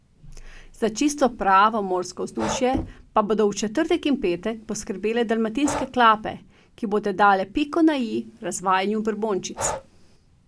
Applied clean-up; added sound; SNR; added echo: none; Breathing + Knock; 14 dB; none.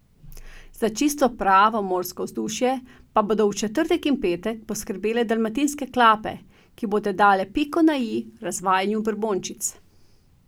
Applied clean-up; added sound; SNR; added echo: none; none; none; none.